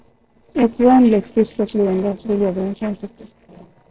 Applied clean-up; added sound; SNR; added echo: neural separator model SepFormer DNS4.